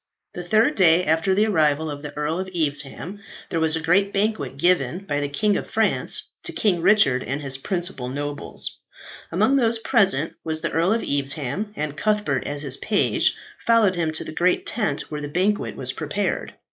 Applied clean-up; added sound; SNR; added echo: neural mask model Resemble Enhance denoiser.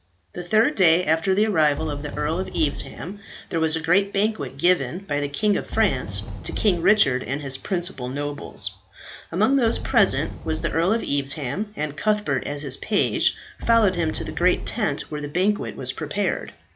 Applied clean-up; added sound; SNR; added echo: none; Fireworks; 11 dB; none.